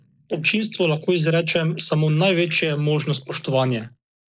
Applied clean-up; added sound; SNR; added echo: neural mask model Resemble Enhance denoiser.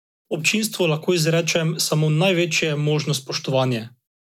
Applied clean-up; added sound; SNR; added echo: none; none; none; none.